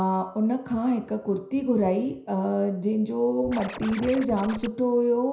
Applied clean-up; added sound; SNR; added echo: none; Scratching (performance technique); 13 dB; reverberation time 0.5 s.